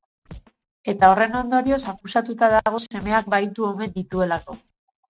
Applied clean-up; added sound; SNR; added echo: neural mask model RNNoise.